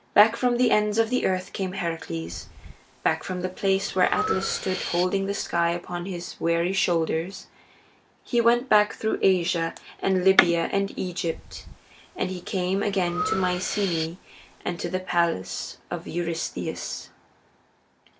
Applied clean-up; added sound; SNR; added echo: none; Breathing; 14 dB; none.